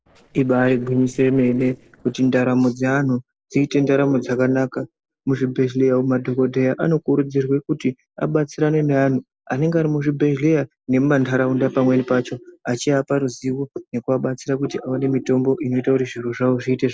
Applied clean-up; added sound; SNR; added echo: neural separator model SepFormer DNS4.